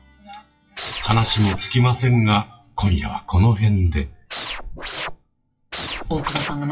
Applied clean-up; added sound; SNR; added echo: classical method WPE with log-MMSE.